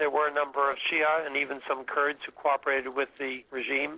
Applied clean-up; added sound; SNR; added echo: neural separator model SepFormer DNS4.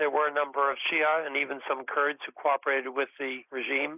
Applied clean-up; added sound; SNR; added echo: neural mask model Resemble Enhance denoiser.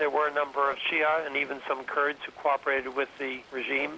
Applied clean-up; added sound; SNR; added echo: none; Stream + Bark; 19 dB; none.